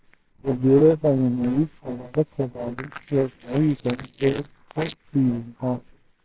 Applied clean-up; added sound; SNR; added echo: neural separator model SepFormer WHAMR!.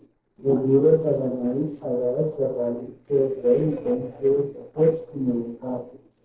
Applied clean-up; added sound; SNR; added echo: neural separator model SepFormer DNS4.